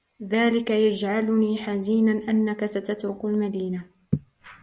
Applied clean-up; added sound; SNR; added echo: none; none; none; none.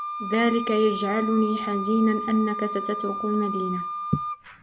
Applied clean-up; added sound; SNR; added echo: none; Wind instrument, woodwind instrument; 6 dB; none.